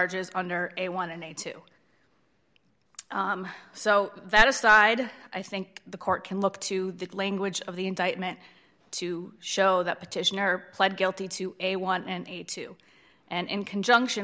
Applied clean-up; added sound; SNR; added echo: none; none; none; none.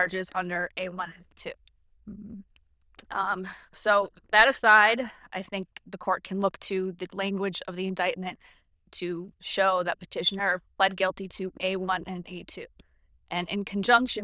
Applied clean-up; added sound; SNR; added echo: neural diffusion model UNIVERSE++.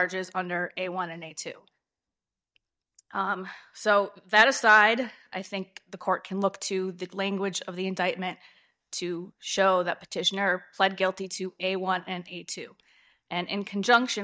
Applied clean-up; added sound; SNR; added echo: neural mask model DeepFilterNet 3.